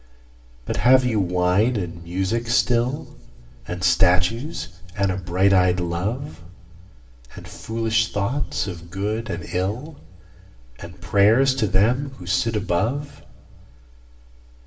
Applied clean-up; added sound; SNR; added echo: none; none; none; reverberation time 0.8 s.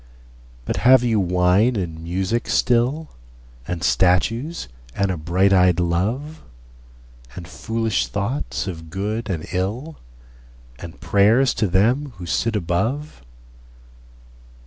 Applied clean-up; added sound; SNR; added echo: none; none; none; none.